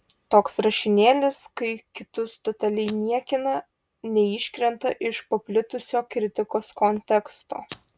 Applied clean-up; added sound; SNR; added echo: none; Rattle (instrument); 19 dB; none.